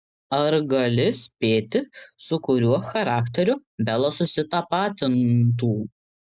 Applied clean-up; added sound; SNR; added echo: none; none; none; none.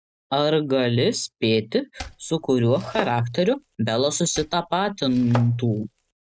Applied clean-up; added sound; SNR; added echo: neural mask model RNNoise.